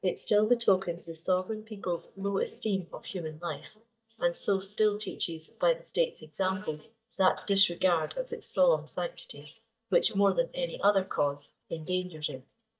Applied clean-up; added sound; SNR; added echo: neural mask model DeepFilterNet 3.